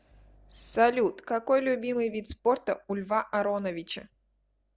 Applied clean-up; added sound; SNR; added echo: none; none; none; none.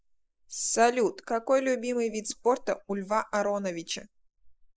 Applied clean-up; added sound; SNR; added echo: neural mask model Resemble Enhance denoiser.